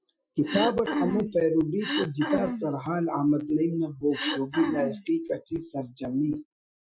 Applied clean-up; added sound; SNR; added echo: classical method Wiener filter.